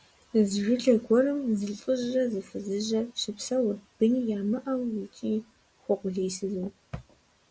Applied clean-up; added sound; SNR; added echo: none; none; none; none.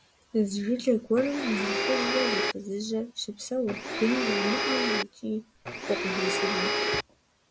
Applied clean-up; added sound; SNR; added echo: none; Domestic sounds, home sounds; -1 dB; none.